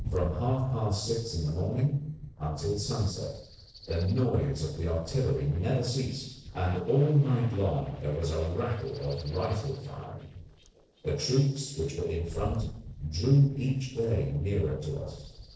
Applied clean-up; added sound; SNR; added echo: neural separator model SepFormer DNS4.